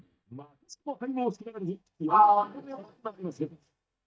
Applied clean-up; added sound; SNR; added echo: neural mask model DeepFilterNet 3.